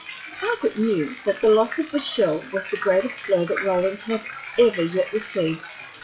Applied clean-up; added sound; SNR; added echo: classical method log-MMSE.